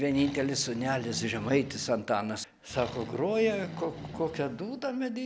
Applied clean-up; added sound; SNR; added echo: none; Accelerating, revving, vroom; 13 dB; none.